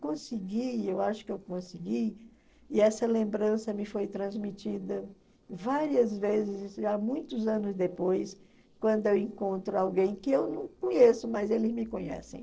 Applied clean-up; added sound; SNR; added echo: neural separator model SepFormer DNS4.